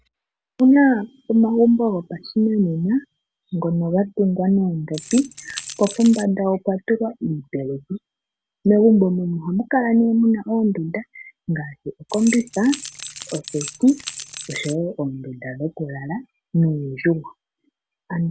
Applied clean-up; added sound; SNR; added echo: none; Rattle / Keys jangling; 13 dB; none.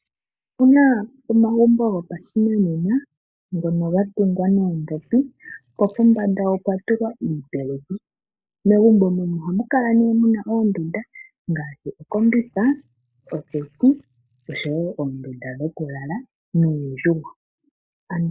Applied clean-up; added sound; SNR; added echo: neural mask model Resemble Enhance denoiser.